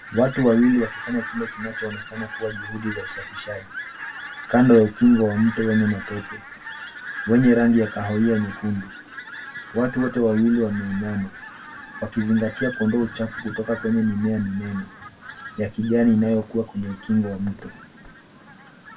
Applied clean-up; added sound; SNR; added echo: none; Fowl; 14 dB; reverberation time 0.1 s.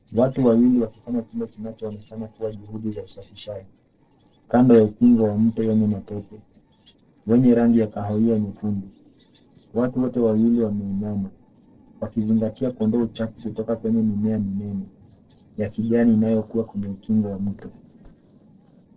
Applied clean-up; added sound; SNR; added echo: neural separator model SepFormer DNS4.